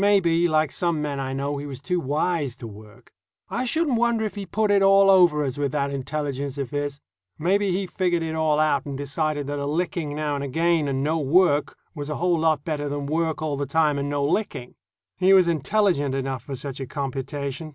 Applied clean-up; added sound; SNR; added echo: none; none; none; none.